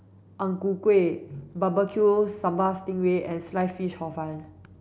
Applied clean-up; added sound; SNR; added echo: none; none; none; none.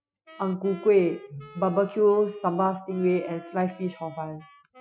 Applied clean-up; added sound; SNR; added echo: classical method Wiener filter.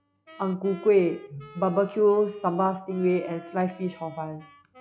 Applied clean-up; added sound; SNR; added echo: classical method log-MMSE.